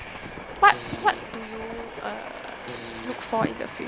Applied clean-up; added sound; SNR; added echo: none; Fart + Train; 9 dB; none.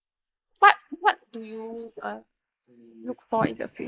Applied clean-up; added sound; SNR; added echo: neural mask model Resemble Enhance denoiser.